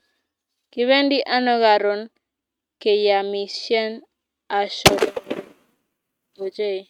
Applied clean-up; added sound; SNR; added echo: neural mask model RNNoise.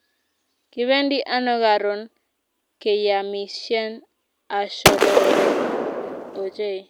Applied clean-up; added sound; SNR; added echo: none; Gunshot, gunfire; -4 dB; none.